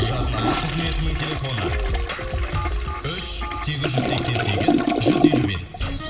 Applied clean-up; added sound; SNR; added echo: none; Toilet flush; 0 dB; reverberation time 2.7 s.